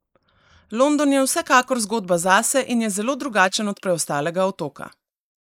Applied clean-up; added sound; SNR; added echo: neural mask model Resemble Enhance denoiser.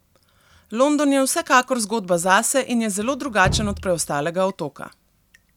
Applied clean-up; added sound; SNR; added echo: none; Drip; 15 dB; none.